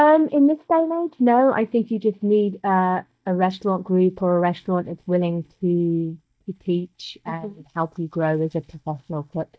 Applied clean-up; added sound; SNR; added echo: neural mask model DeepFilterNet 3.